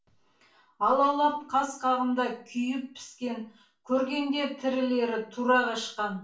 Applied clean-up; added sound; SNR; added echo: none; none; none; reverberation time 0.3 s.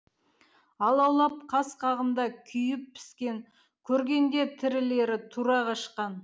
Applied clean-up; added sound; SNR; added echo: none; none; none; none.